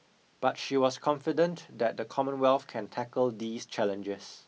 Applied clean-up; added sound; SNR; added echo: none; none; none; none.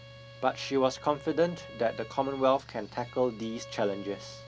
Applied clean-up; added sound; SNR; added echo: none; Bowed string instrument + Mechanical fan; 16 dB; none.